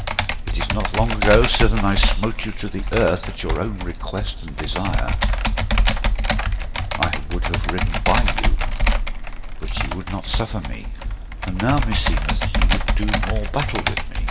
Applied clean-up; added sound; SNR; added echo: none; Computer keyboard; -5 dB; reverberation time 2.0 s.